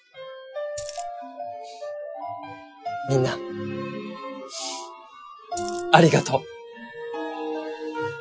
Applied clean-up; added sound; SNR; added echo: classical method Wiener filter.